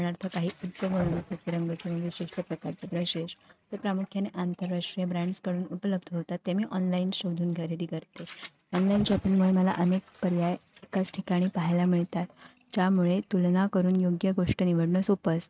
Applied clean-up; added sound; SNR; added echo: neural mask model RNNoise.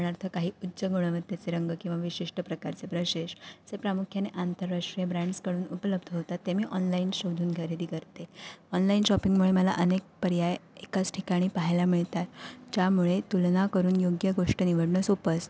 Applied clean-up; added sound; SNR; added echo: none; none; none; none.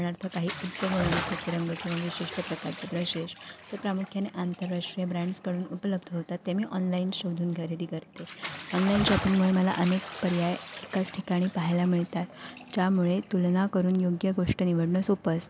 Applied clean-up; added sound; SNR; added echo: none; Bathtub (filling or washing) / Splash, splatter; 11 dB; none.